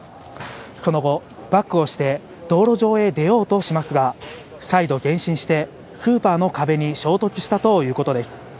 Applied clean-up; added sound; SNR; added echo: none; none; none; none.